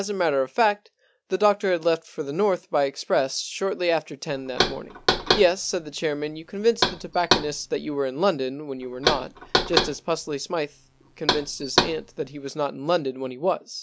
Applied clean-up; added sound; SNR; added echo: none; Knock; 2 dB; none.